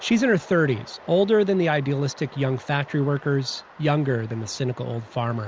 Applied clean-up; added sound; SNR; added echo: none; none; none; none.